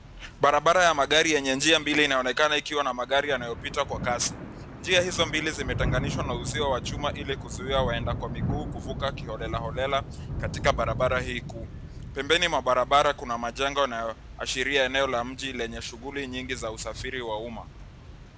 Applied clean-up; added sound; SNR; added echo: none; Thunder / Rain; 9 dB; none.